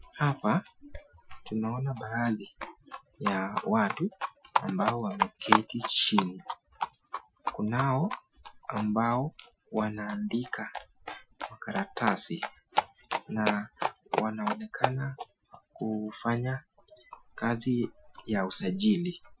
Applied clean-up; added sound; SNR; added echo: classical method Wiener filter.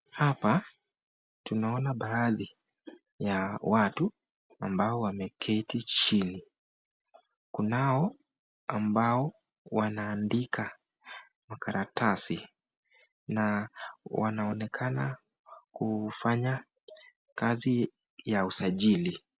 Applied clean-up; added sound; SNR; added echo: none; none; none; none.